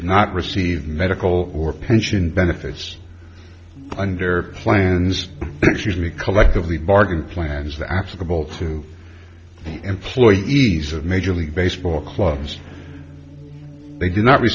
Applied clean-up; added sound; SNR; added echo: none; Musical instrument; 19 dB; none.